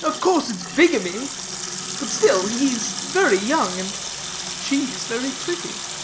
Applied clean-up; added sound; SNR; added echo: none; Sink (filling or washing) / Water tap, faucet; 7 dB; none.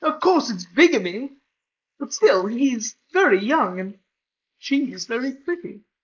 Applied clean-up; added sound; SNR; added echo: neural mask model Resemble Enhance denoiser.